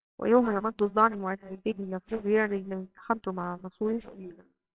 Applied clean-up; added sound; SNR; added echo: neural separator model SepFormer WHAMR!.